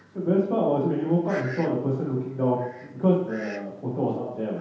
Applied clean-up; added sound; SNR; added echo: none; Fowl; 20 dB; reverberation time 0.8 s.